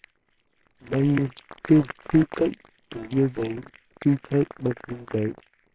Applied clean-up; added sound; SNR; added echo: neural separator model SepFormer WHAMR!.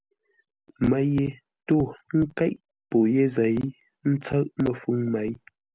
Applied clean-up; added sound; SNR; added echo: none; none; none; none.